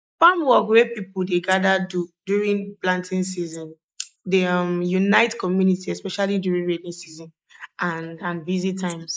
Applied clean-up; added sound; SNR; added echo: neural mask model Resemble Enhance denoiser.